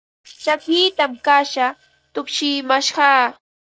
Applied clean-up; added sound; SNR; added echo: neural separator model SepFormer DNS4.